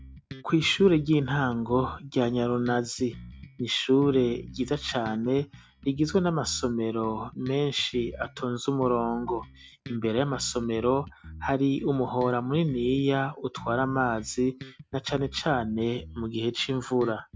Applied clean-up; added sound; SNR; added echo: neural mask model RNNoise.